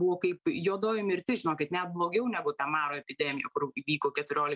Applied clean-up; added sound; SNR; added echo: none; none; none; none.